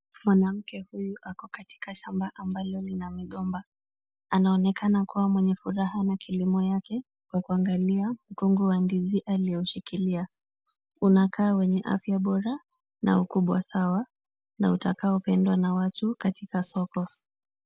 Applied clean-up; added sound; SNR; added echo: none; none; none; none.